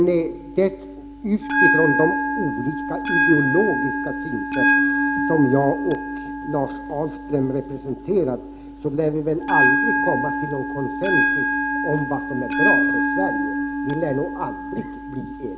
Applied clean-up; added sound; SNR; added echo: none; Bell; -1 dB; none.